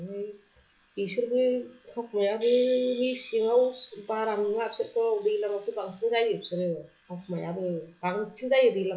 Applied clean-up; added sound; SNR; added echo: classical method log-MMSE.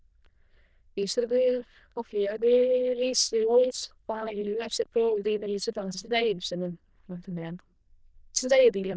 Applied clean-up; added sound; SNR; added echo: neural diffusion model UNIVERSE++.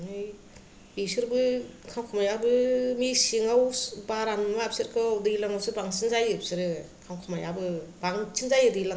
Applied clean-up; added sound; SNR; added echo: none; none; none; none.